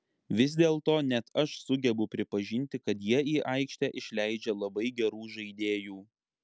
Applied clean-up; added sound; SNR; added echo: none; none; none; none.